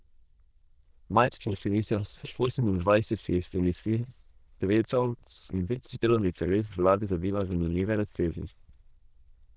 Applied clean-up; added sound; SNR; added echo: neural diffusion model UNIVERSE++.